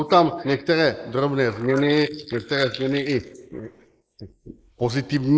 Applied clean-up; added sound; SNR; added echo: neural mask model Resemble Enhance denoiser.